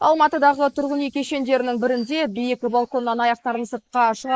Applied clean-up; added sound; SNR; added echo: neural mask model Resemble Enhance denoiser.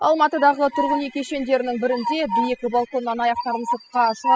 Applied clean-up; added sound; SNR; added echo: classical method spectral subtraction.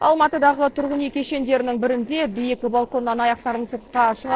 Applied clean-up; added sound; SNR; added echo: neural separator model SepFormer DNS4.